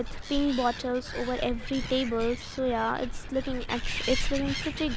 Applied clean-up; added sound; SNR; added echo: none; Animal; 4 dB; none.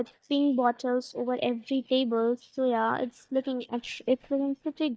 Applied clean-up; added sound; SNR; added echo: neural mask model DeepFilterNet 3.